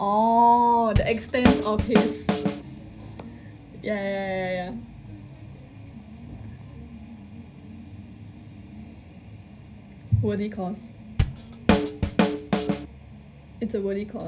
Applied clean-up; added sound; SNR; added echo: none; Drum / Drum kit; -4 dB; reverberation time 0.4 s.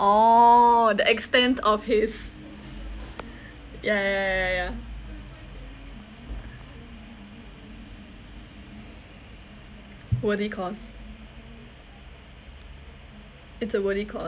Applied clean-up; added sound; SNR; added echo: none; none; none; none.